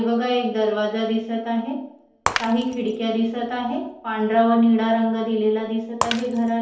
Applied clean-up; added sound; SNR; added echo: none; Shatter; 12 dB; reverberation time 2.2 s.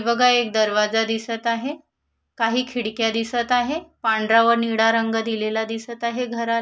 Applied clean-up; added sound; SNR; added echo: none; none; none; none.